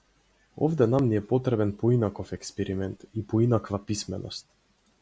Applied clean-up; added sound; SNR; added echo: none; none; none; none.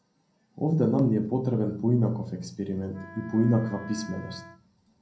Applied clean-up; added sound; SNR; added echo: none; Wind instrument, woodwind instrument; 19 dB; reverberation time 0.6 s.